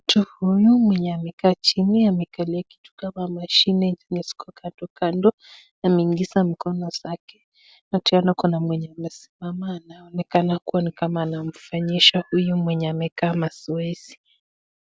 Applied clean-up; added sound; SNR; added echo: none; none; none; none.